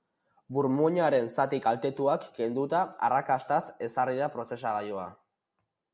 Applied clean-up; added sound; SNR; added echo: none; none; none; none.